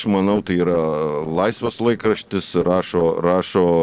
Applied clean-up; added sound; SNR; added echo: neural separator model SepFormer DNS4.